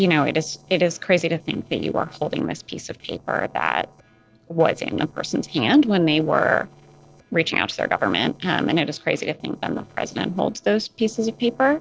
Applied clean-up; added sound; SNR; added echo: neural separator model SepFormer DNS4.